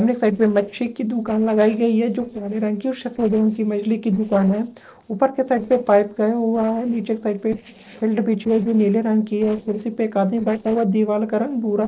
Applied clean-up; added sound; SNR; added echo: neural separator model SepFormer DNS4.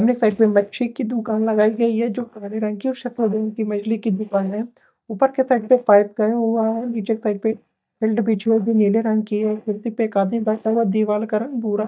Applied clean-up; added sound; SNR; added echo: neural mask model DeepFilterNet 3.